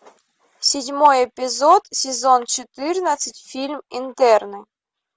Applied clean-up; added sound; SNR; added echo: none; none; none; none.